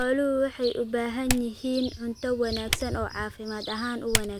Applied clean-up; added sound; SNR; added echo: none; Typing; 7 dB; none.